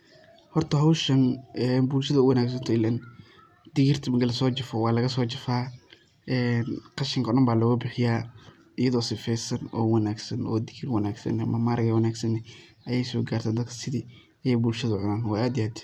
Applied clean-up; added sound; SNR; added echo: none; none; none; none.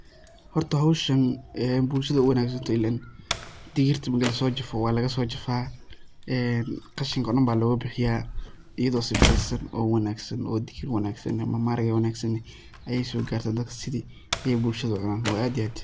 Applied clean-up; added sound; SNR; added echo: none; Slam; 8 dB; none.